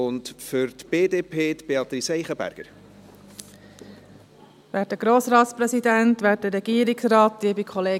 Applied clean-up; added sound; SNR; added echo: none; none; none; none.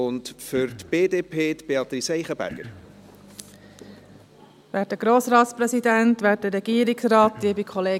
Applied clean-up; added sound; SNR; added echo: none; Cough; 16 dB; none.